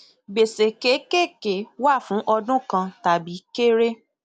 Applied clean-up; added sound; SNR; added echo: none; none; none; none.